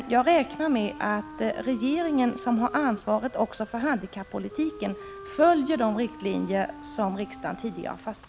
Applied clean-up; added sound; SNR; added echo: none; Wind instrument, woodwind instrument; 16 dB; none.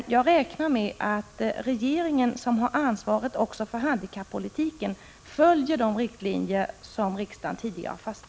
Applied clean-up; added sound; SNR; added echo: none; none; none; none.